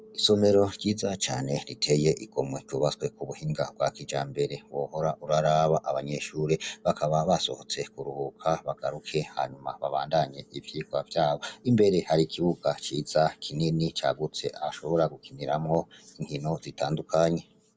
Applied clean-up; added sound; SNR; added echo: none; none; none; none.